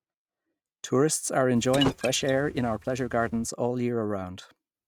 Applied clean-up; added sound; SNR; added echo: neural mask model RNNoise.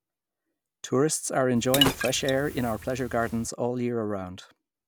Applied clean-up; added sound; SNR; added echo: none; Liquid; 4 dB; none.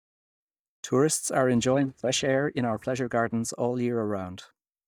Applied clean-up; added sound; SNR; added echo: neural mask model DeepFilterNet 3.